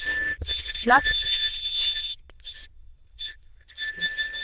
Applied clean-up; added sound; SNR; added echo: neural diffusion model UNIVERSE++.